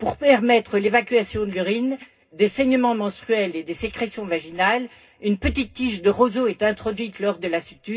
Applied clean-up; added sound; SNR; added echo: none; none; none; reverberation time 0.2 s.